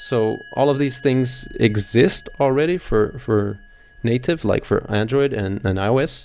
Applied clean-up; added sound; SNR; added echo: none; Chime; 19 dB; none.